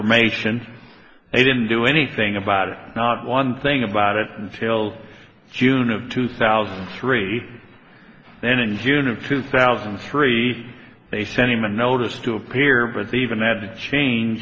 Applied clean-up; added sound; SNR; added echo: none; none; none; none.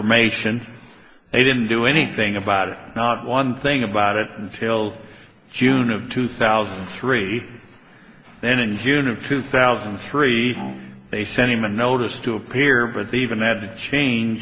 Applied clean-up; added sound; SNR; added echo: none; Bowed string instrument; 20 dB; none.